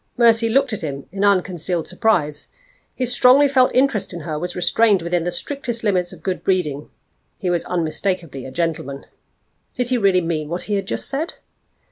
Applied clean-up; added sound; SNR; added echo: none; none; none; none.